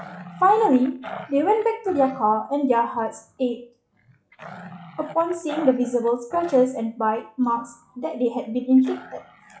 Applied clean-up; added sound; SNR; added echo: classical method log-MMSE.